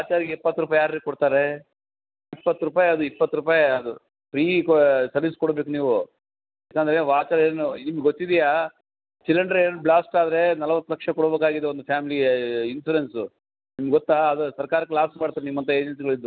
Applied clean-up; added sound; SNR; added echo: none; none; none; none.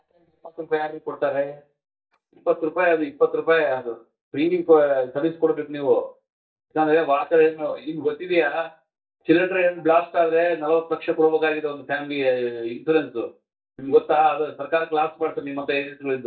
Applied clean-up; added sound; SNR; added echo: neural mask model DeepFilterNet 3.